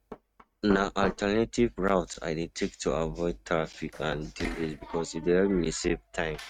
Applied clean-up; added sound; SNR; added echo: neural mask model RNNoise.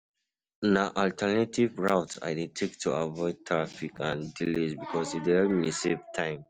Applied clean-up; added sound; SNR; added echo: none; none; none; none.